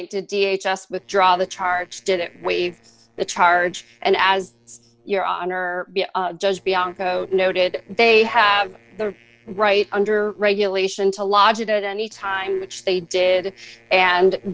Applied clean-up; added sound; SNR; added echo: neural separator model SepFormer DNS4.